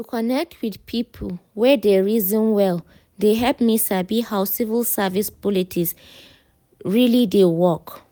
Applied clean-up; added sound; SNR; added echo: none; none; none; none.